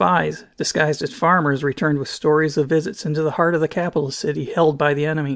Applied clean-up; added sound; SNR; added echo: none; none; none; none.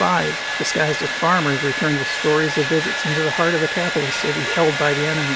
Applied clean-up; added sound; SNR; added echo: none; Domestic sounds, home sounds; 3 dB; none.